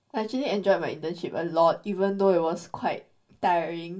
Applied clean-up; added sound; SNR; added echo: none; none; none; reverberation time 0.2 s.